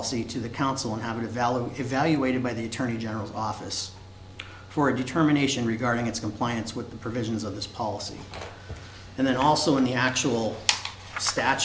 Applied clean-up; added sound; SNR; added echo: none; Mechanical fan; 19 dB; none.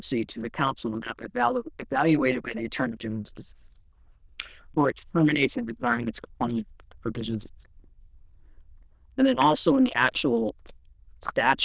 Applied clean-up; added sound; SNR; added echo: neural diffusion model UNIVERSE++.